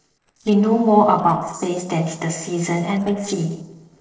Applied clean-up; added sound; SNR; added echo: neural separator model SepFormer DNS4.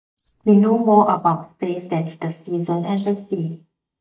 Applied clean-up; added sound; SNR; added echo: neural mask model DeepFilterNet 3.